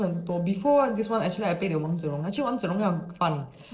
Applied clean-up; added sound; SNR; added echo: neural separator model SepFormer DNS4.